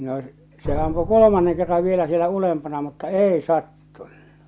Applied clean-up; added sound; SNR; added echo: none; Drum; 12 dB; none.